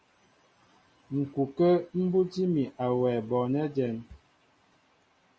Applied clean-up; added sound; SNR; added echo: none; none; none; none.